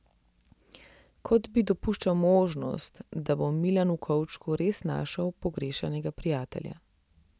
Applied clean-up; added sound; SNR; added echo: none; none; none; none.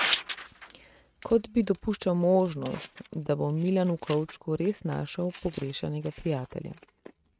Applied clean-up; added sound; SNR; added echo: neural mask model RNNoise.